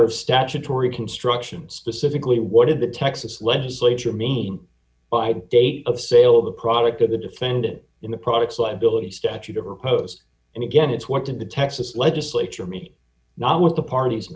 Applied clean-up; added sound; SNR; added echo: none; none; none; none.